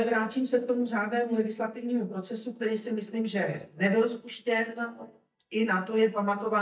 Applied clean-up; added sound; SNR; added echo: neural mask model DeepFilterNet 3.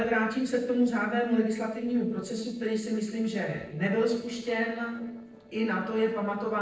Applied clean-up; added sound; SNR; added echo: neural separator model SepFormer DNS4.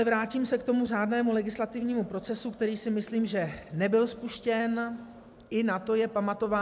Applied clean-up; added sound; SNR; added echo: none; none; none; none.